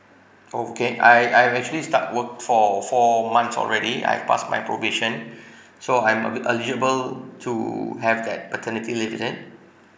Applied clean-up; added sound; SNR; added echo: none; none; none; none.